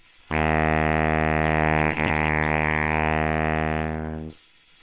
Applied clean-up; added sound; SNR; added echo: neural separator model SepFormer WHAMR!.